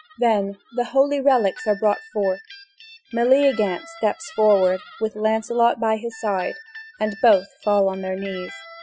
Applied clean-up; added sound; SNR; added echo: classical method Wiener filter.